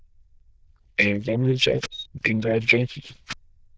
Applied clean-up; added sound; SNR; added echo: neural diffusion model UNIVERSE++.